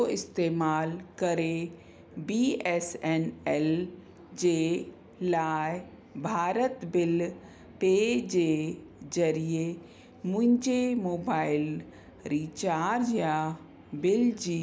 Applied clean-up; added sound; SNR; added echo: none; none; none; none.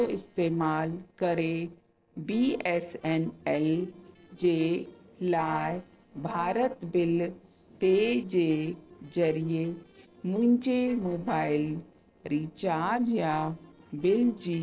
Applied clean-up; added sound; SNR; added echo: neural separator model SepFormer DNS4.